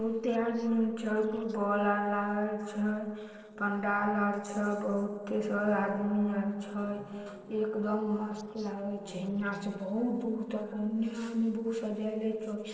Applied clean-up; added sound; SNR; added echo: neural separator model SepFormer DNS4.